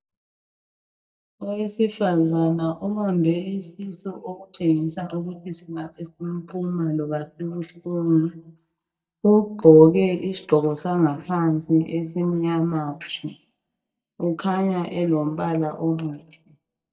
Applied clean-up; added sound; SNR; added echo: neural mask model DeepFilterNet 3.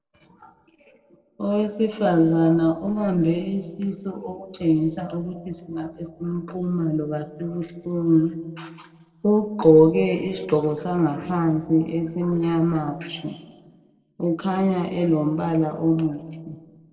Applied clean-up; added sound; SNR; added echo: neural separator model SepFormer DNS4.